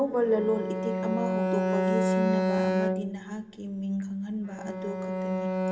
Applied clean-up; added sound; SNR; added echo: none; Bowed string instrument; -2 dB; reverberation time 0.2 s.